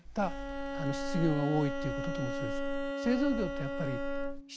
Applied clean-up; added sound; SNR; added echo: none; Wind + Bowed string instrument; 1 dB; none.